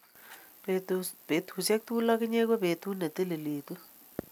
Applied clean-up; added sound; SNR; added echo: none; none; none; none.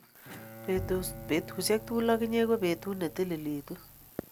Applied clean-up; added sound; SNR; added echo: none; Bowed string instrument + Bowed string instrument; 13 dB; none.